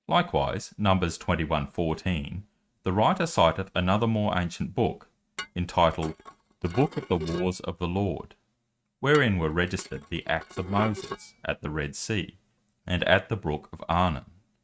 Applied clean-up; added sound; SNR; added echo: neural mask model RNNoise.